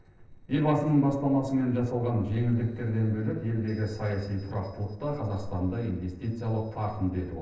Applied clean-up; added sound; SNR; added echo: neural separator model SepFormer DNS4.